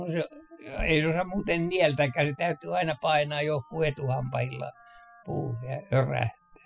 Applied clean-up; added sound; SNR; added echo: classical method spectral subtraction.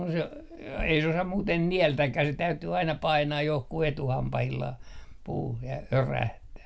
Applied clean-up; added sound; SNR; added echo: none; none; none; none.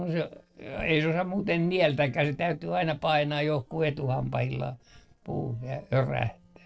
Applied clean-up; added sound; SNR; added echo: neural separator model SepFormer DNS4.